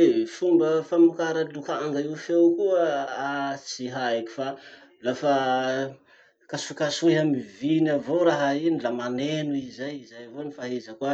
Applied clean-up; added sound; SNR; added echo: none; none; none; none.